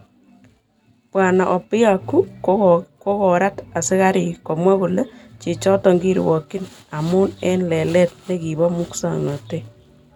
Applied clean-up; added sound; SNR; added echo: none; none; none; none.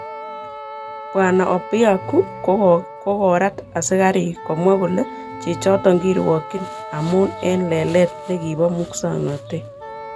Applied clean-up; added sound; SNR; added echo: none; Musical instrument + Wind instrument, woodwind instrument; 14 dB; none.